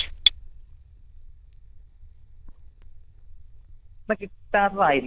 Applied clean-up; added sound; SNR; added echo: neural diffusion model UNIVERSE++.